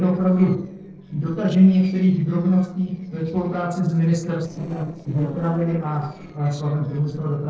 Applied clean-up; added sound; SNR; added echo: neural separator model SepFormer DNS4.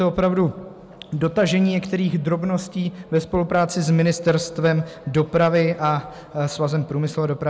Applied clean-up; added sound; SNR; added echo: none; none; none; none.